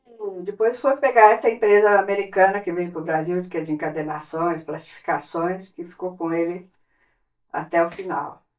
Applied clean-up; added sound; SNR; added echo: neural mask model DeepFilterNet 3.